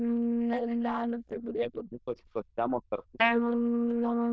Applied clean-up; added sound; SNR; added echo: neural diffusion model UNIVERSE++.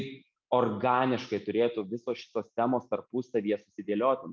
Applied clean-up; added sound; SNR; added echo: none; none; none; none.